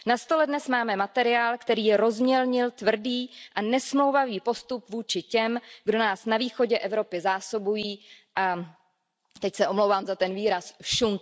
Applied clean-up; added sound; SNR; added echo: none; none; none; none.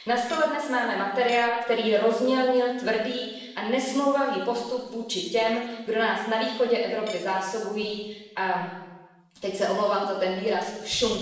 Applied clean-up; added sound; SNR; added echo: none; Cutlery, silverware / Dishes, pots, and pans; 18 dB; reverberation time 1.1 s.